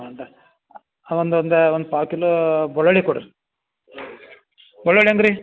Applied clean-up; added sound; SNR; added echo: none; none; none; none.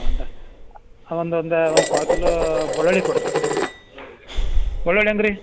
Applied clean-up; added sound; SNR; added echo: none; Breathing + Dishes, pots, and pans; -1 dB; none.